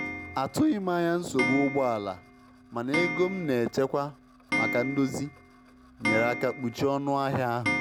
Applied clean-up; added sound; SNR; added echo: none; Clock; 6 dB; none.